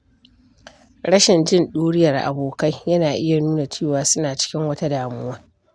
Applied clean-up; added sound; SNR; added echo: none; none; none; none.